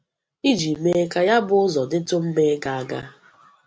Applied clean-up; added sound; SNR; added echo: none; none; none; none.